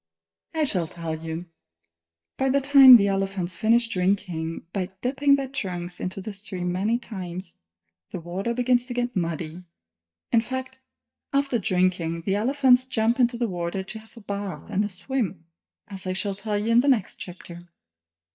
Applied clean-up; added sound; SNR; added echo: neural mask model DeepFilterNet 3.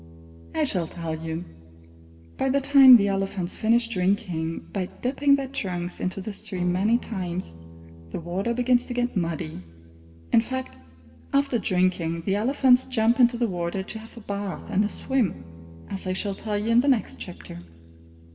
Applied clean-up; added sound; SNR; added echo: none; Guitar; 20 dB; reverberation time 1.4 s.